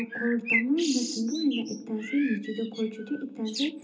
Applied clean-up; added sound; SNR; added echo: none; Bird; 6 dB; reverberation time 0.2 s.